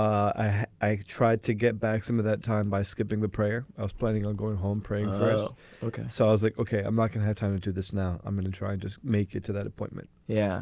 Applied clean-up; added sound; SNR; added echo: none; none; none; none.